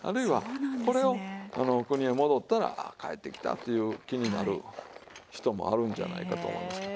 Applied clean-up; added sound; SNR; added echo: none; Tools; 19 dB; none.